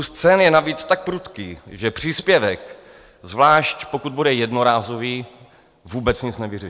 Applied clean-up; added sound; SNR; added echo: none; none; none; none.